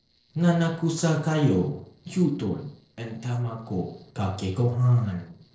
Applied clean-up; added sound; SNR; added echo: neural separator model SepFormer DNS4.